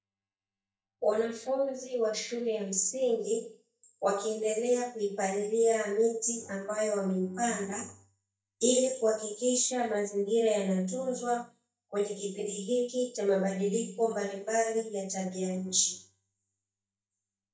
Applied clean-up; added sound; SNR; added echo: neural mask model DeepFilterNet 3.